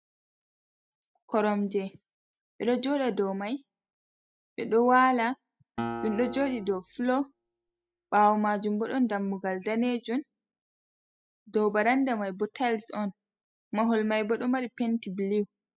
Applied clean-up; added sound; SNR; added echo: classical method spectral subtraction.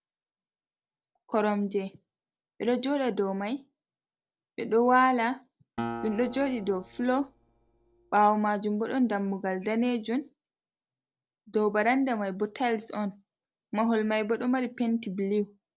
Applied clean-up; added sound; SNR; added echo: neural separator model SepFormer DNS4.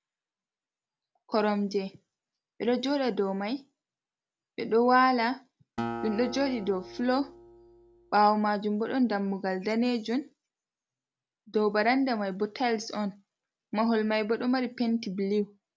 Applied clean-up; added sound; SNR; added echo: none; Acoustic guitar; 12 dB; none.